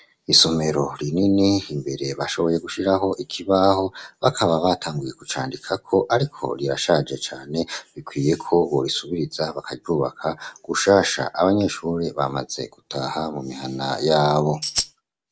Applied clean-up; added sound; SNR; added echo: none; Tambourine; 3 dB; none.